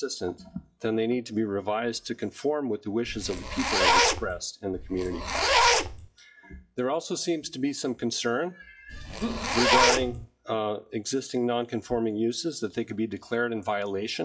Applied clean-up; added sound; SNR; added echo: classical method WPE with log-MMSE.